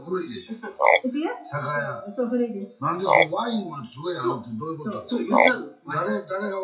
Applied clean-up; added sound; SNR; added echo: classical method WPE with log-MMSE.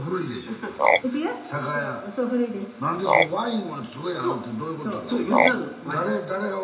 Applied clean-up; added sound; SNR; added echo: none; Frog; 0 dB; reverberation time 0.8 s.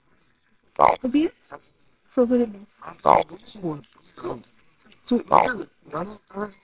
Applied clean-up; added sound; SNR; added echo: neural separator model SepFormer WHAMR!.